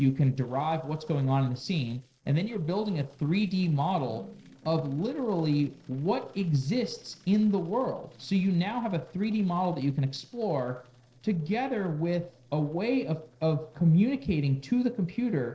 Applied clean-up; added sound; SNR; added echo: neural separator model SepFormer DNS4.